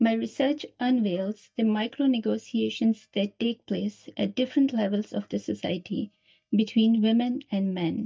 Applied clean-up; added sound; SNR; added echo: neural mask model DeepFilterNet 3.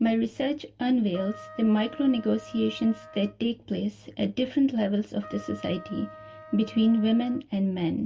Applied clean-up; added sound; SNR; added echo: none; Trumpet; 20 dB; reverberation time 0.2 s.